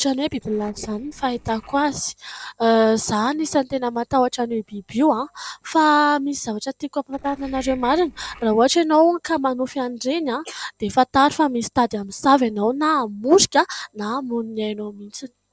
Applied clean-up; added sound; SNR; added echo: neural separator model SepFormer DNS4.